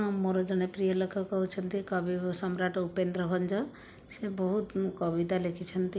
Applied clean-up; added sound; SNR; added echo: none; none; none; none.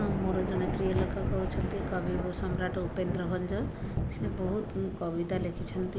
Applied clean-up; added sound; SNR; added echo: none; Thunder / Rain; 0 dB; none.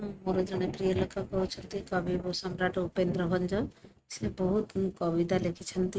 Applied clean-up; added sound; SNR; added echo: neural mask model RNNoise.